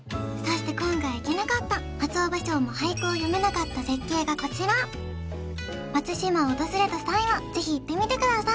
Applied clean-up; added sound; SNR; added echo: none; none; none; none.